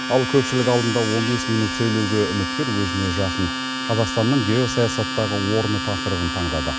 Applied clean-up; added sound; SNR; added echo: none; Domestic sounds, home sounds; 4 dB; none.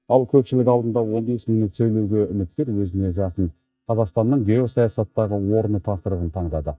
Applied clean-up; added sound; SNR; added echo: neural mask model DeepFilterNet 3.